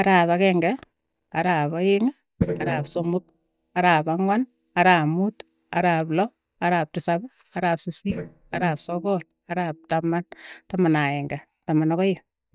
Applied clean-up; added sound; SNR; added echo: neural mask model DeepFilterNet 3.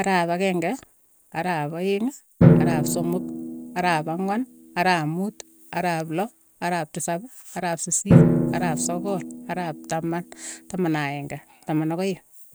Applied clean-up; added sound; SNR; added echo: none; Drum; -1 dB; none.